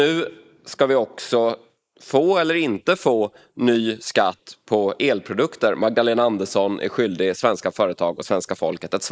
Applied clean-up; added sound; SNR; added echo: neural mask model Resemble Enhance denoiser.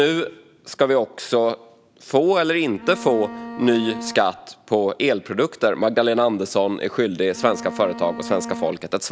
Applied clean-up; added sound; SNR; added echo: none; Bowed string instrument; 12 dB; none.